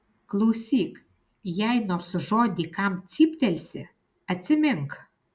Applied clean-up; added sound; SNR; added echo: none; none; none; none.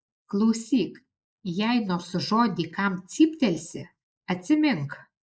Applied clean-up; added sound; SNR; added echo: neural mask model Resemble Enhance denoiser.